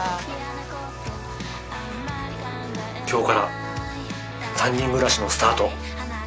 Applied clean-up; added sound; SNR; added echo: none; Motorcycle; 18 dB; none.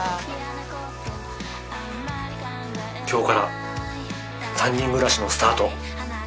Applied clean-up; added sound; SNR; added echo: none; none; none; none.